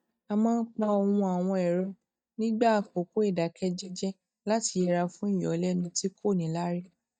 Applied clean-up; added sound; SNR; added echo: neural mask model DeepFilterNet 3.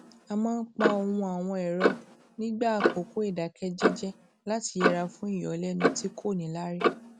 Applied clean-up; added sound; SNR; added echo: none; Clock; 1 dB; none.